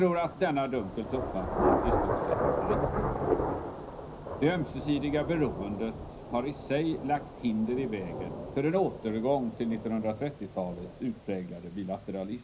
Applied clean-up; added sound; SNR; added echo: none; Thunder / Rain; 2 dB; reverberation time 0.4 s.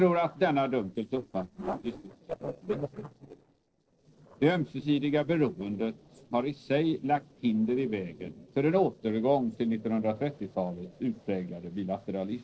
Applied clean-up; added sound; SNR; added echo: neural separator model SepFormer DNS4.